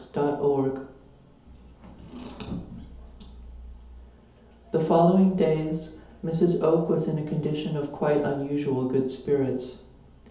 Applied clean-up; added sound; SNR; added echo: none; none; none; reverberation time 2.2 s.